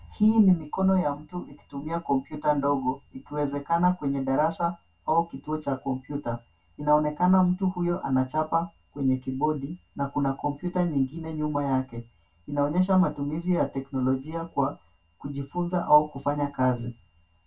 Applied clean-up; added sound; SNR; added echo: none; none; none; reverberation time 0.1 s.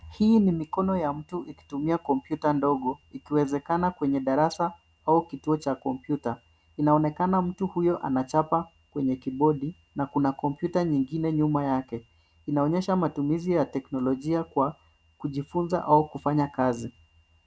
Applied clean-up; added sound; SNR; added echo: none; none; none; none.